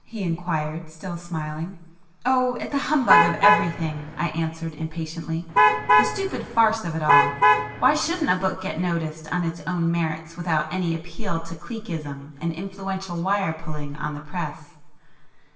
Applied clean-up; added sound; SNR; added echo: none; Alarm / Truck; -4 dB; reverberation time 0.9 s.